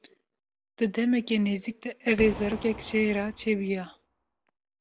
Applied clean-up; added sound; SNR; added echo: none; Boom; 14 dB; none.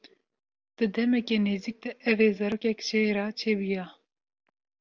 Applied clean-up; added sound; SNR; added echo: none; none; none; none.